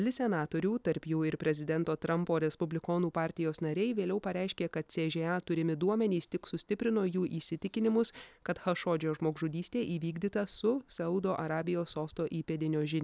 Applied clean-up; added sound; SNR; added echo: none; none; none; none.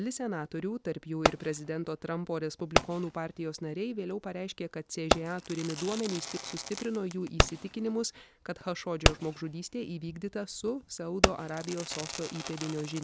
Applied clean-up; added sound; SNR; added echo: none; Fireworks; 0 dB; none.